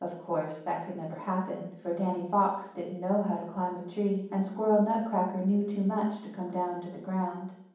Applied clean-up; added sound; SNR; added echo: none; none; none; reverberation time 1.2 s.